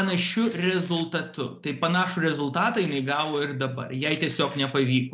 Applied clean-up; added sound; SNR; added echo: neural separator model SepFormer DNS4.